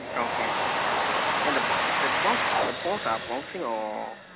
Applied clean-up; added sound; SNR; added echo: none; Domestic sounds, home sounds; -5 dB; none.